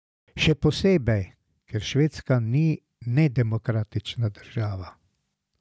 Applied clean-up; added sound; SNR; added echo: none; none; none; none.